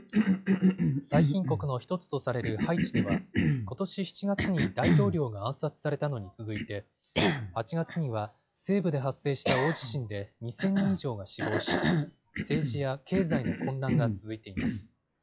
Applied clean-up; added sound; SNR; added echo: classical method log-MMSE.